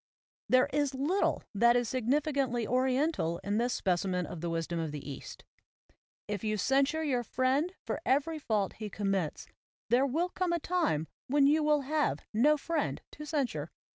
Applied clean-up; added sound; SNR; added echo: none; none; none; none.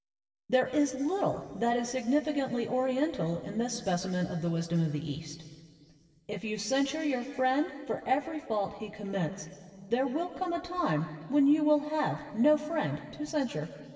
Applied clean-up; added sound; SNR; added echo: none; none; none; reverberation time 2.8 s.